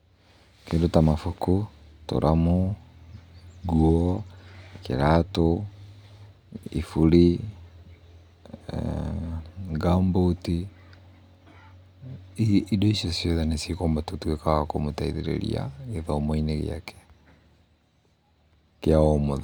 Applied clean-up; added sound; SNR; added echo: none; none; none; none.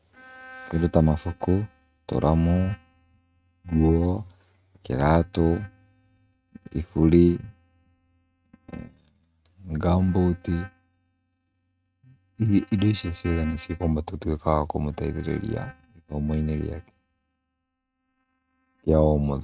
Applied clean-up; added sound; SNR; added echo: neural mask model RNNoise.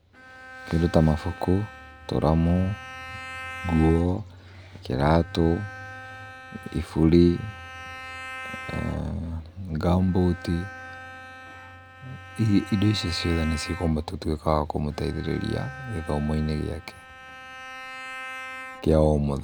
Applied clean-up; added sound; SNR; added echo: none; Bowed string instrument; 15 dB; none.